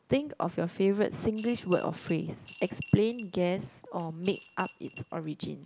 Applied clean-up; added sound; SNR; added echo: none; Coin (dropping) / Glass; 17 dB; none.